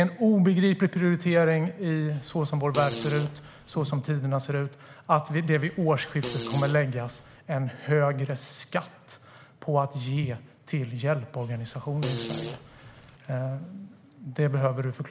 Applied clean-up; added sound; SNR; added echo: none; Fart; 9 dB; none.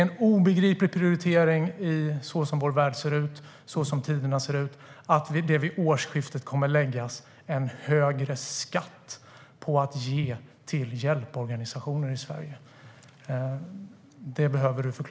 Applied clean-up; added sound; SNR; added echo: none; none; none; none.